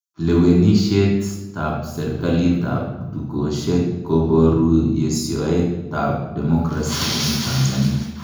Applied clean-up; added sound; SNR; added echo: none; none; none; reverberation time 0.8 s.